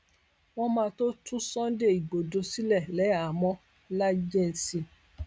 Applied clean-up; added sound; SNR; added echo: none; none; none; none.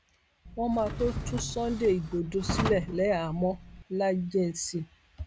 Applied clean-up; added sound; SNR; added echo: none; Drawer open or close; 6 dB; none.